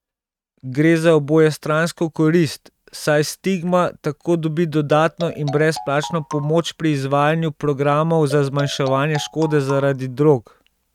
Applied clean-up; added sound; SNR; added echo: neural mask model RNNoise.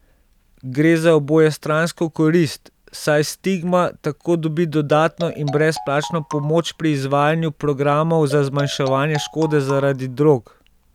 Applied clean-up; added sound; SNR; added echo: none; Marimba, xylophone; 15 dB; none.